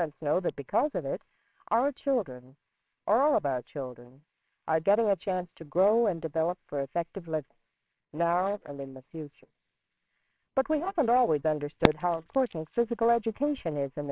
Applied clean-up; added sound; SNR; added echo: neural separator model SepFormer WHAMR!.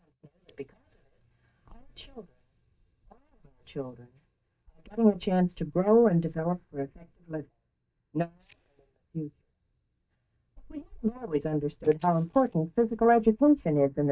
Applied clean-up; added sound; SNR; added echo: neural mask model DeepFilterNet 3.